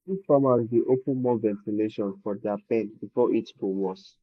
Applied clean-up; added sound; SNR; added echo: neural mask model Resemble Enhance denoiser.